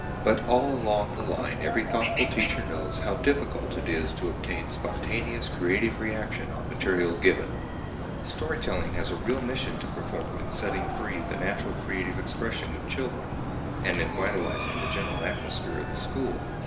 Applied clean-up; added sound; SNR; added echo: none; Chicken, rooster; 1 dB; reverberation time 0.5 s.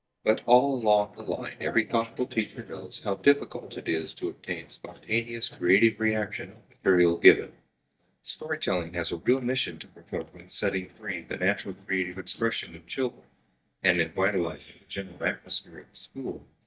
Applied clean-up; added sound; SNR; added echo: neural mask model DeepFilterNet 3.